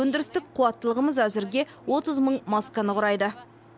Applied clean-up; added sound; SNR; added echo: none; none; none; none.